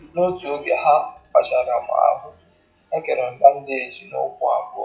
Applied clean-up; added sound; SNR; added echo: classical method WPE with log-MMSE.